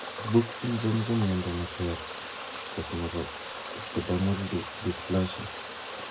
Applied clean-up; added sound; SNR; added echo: none; Water; 8 dB; reverberation time 0.2 s.